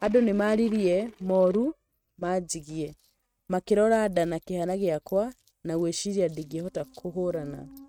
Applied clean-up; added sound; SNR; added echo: neural mask model RNNoise.